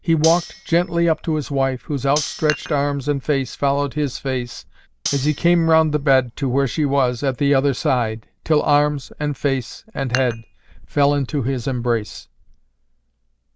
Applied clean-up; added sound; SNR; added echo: none; Cutlery, silverware + Dishes, pots, and pans; 12 dB; none.